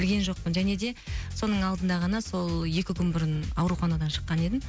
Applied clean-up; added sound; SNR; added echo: none; none; none; none.